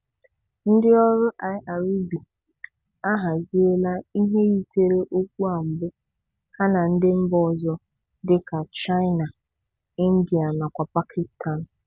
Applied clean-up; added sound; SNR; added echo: none; none; none; none.